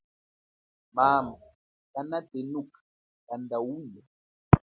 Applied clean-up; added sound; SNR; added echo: none; none; none; none.